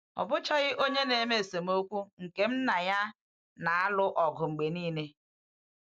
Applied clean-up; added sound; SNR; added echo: neural mask model DeepFilterNet 3.